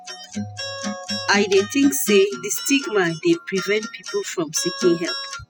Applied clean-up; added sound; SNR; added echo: classical method spectral subtraction.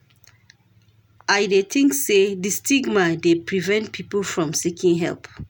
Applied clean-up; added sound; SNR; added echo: none; none; none; none.